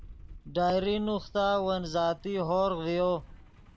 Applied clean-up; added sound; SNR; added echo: none; Truck; 18 dB; none.